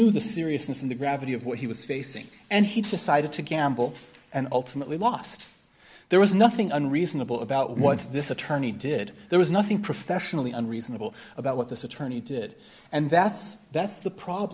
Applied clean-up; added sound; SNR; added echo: none; none; none; none.